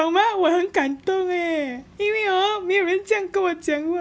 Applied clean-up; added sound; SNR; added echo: none; none; none; none.